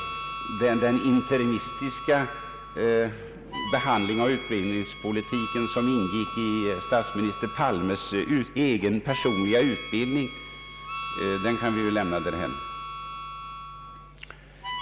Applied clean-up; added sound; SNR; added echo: none; Harmonica; 9 dB; none.